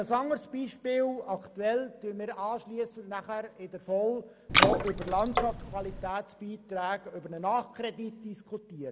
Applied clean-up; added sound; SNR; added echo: none; Water / Splash, splatter; -5 dB; none.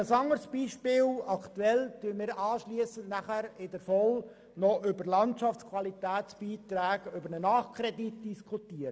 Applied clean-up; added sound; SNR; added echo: none; none; none; none.